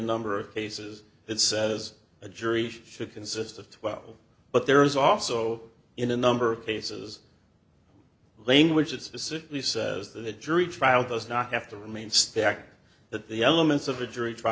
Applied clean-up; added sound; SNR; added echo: none; none; none; none.